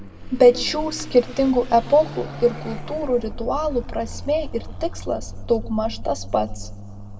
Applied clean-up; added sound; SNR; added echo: none; Car passing by / Accelerating, revving, vroom; 10 dB; reverberation time 0.9 s.